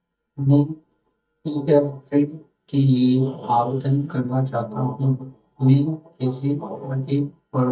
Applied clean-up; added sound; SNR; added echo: neural mask model DeepFilterNet 3.